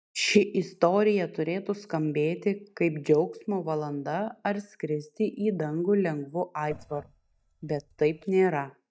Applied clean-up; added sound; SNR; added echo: neural mask model DeepFilterNet 3.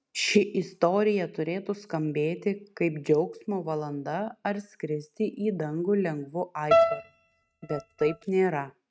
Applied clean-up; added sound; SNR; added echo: neural mask model RNNoise.